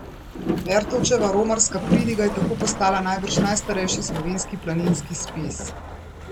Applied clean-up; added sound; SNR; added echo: none; Boat, Water vehicle; 3 dB; none.